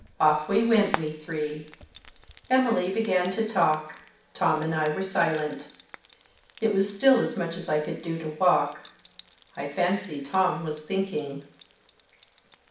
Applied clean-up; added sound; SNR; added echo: none; Frying (food); 18 dB; reverberation time 0.6 s.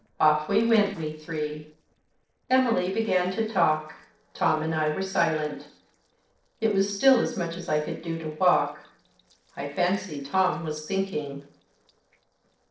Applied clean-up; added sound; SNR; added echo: neural separator model SepFormer DNS4.